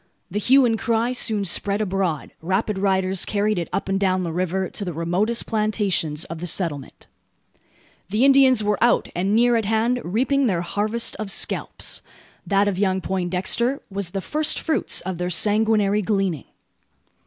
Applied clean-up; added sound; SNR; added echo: none; none; none; none.